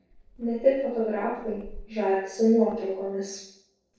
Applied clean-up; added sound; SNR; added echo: neural separator model SepFormer DNS4.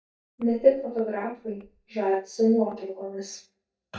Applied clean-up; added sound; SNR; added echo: neural mask model DeepFilterNet 3.